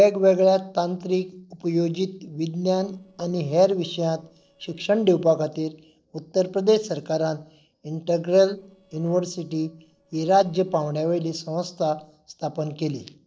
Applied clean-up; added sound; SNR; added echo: neural separator model SepFormer DNS4.